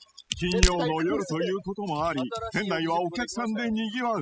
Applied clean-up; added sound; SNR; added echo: classical method spectral subtraction.